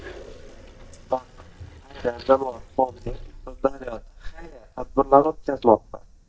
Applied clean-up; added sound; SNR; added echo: neural mask model DeepFilterNet 3.